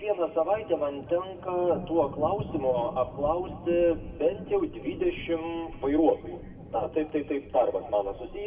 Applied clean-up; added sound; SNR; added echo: none; Thunder; 13 dB; reverberation time 2.1 s.